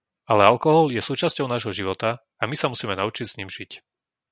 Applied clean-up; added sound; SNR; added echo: none; none; none; none.